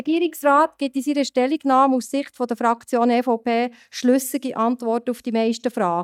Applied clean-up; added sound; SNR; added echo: neural mask model DeepFilterNet 3.